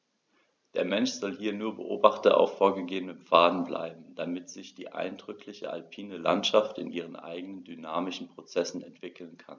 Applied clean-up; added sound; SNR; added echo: none; none; none; none.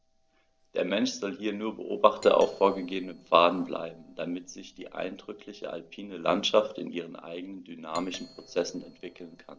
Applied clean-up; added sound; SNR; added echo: neural separator model SepFormer DNS4.